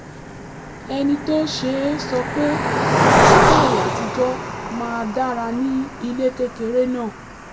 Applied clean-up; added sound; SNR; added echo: none; Cricket; -3 dB; reverberation time 0.7 s.